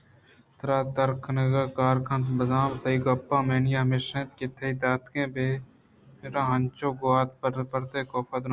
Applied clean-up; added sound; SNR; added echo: none; none; none; none.